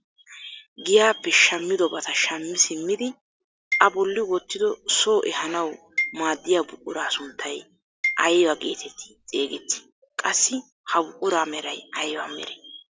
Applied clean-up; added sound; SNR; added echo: none; Marimba, xylophone; 9 dB; none.